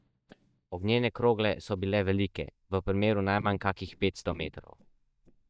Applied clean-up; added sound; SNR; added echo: neural mask model DeepFilterNet 3.